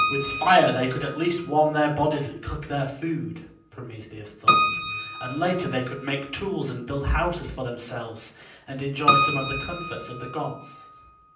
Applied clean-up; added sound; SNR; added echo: none; Keyboard (musical); 1 dB; reverberation time 0.6 s.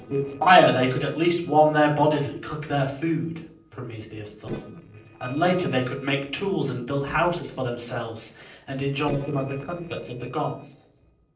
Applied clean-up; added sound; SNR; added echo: neural separator model SepFormer DNS4.